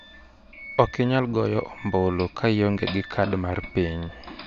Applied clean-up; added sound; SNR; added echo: none; Doorbell; 16 dB; none.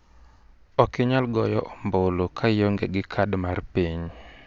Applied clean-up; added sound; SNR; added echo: none; none; none; none.